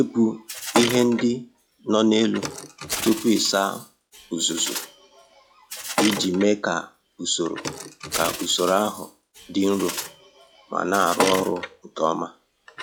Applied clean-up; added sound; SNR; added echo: classical method log-MMSE.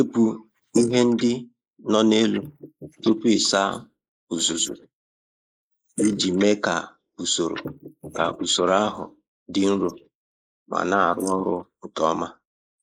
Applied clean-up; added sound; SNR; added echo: neural mask model Resemble Enhance denoiser.